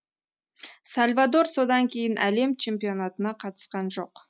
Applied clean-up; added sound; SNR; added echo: none; none; none; none.